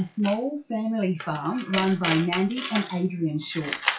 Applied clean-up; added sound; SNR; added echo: classical method WPE with log-MMSE.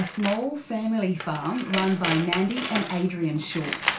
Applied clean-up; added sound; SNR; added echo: none; Tools; 6 dB; reverberation time 0.3 s.